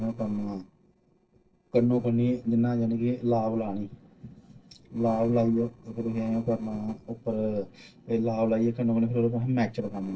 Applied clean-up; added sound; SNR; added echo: neural separator model SepFormer DNS4.